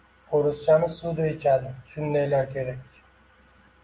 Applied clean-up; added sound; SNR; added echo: none; none; none; none.